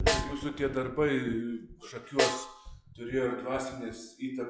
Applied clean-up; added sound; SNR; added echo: classical method log-MMSE.